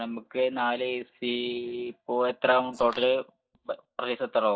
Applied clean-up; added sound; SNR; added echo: neural mask model DeepFilterNet 3.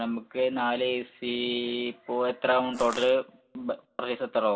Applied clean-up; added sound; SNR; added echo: none; Crushing; 12 dB; reverberation time 0.2 s.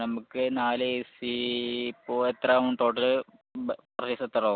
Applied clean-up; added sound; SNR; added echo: none; none; none; none.